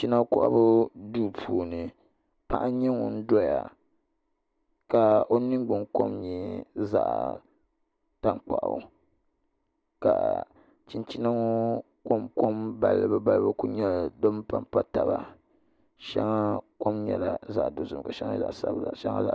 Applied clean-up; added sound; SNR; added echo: none; none; none; none.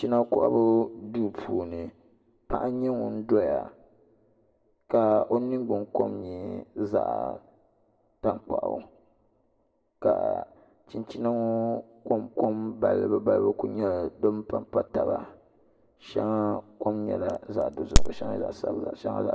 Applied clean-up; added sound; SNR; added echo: none; Crack; -4 dB; reverberation time 0.9 s.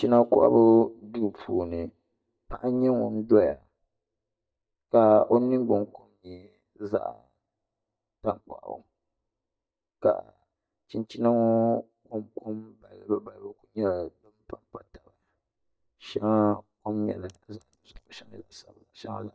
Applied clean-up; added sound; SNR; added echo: neural mask model DeepFilterNet 3.